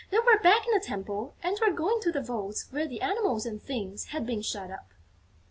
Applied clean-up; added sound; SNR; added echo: none; none; none; none.